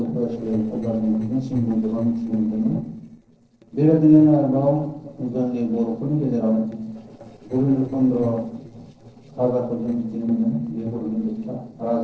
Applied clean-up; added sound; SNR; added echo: neural separator model SepFormer DNS4.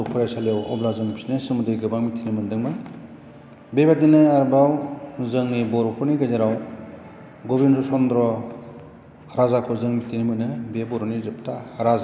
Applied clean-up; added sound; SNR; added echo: none; none; none; none.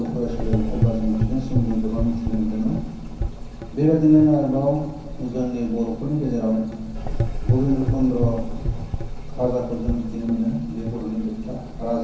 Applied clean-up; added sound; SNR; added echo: none; Gurgling / Engine; 3 dB; reverberation time 0.6 s.